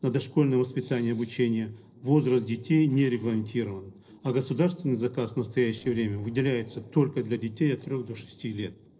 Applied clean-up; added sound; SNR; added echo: neural separator model SepFormer DNS4.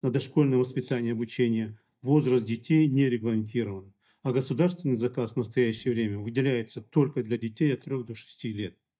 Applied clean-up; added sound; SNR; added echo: neural mask model DeepFilterNet 3.